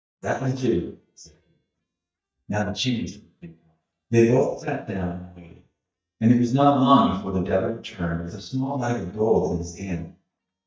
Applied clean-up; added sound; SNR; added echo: neural mask model DeepFilterNet 3.